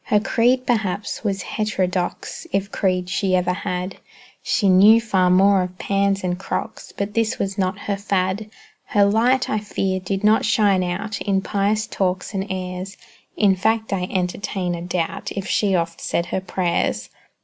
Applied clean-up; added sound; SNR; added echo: none; none; none; none.